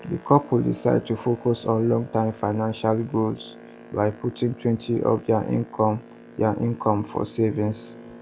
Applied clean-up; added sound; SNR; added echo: none; Boat, Water vehicle; 20 dB; none.